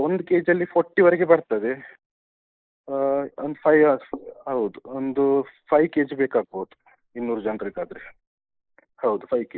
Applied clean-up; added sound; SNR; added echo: neural mask model Resemble Enhance denoiser.